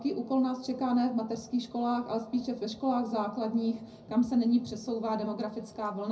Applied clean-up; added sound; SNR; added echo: none; none; none; reverberation time 0.4 s.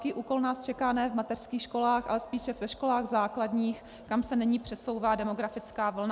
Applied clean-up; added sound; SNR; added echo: none; none; none; none.